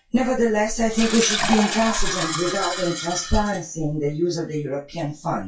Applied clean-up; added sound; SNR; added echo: classical method WPE with log-MMSE.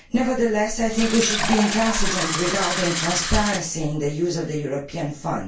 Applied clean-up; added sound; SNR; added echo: none; Fill (with liquid); 5 dB; reverberation time 0.2 s.